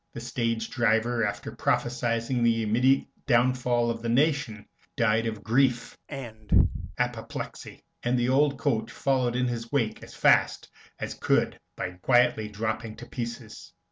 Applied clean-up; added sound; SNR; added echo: none; none; none; none.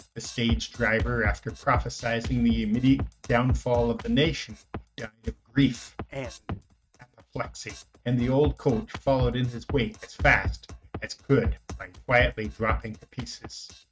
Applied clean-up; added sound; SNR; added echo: neural mask model RNNoise.